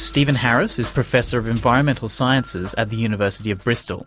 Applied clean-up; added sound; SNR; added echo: none; none; none; none.